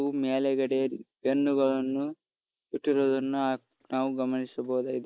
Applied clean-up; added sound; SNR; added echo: neural mask model Resemble Enhance denoiser.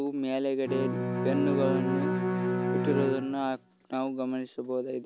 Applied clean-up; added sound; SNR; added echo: none; Bowed string instrument; 1 dB; none.